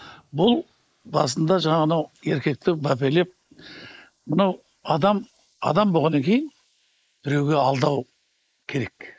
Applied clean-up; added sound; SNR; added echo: neural mask model Resemble Enhance denoiser.